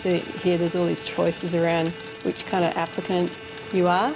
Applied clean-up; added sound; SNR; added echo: none; Bowed string instrument + Water tap, faucet / Liquid; 13 dB; none.